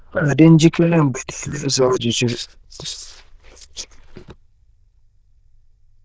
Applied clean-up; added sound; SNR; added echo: neural diffusion model UNIVERSE++.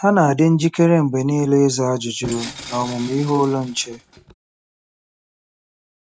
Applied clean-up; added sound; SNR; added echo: none; Tools; 16 dB; none.